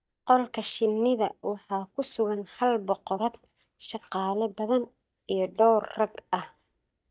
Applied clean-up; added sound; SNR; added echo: neural mask model DeepFilterNet 3.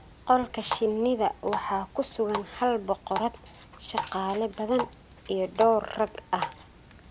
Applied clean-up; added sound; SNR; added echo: none; Water tap, faucet; 10 dB; none.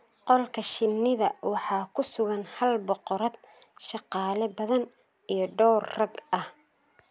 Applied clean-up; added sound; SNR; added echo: none; none; none; none.